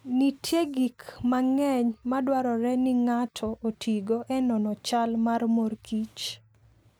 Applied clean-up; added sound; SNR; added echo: none; Rattle (instrument); 19 dB; none.